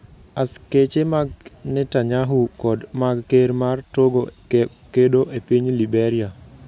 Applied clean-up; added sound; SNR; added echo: none; none; none; none.